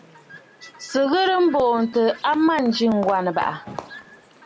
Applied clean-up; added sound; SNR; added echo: none; Chirp, tweet + Walk, footsteps; 19 dB; none.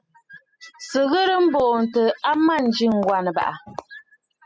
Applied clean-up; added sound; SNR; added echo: classical method spectral subtraction.